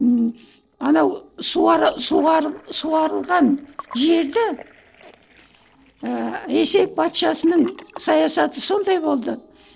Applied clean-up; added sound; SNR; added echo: neural separator model SepFormer DNS4.